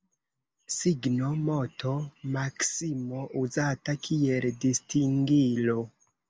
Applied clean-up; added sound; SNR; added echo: none; none; none; none.